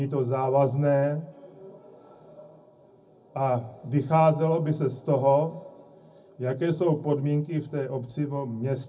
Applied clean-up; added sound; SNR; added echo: none; none; none; reverberation time 0.4 s.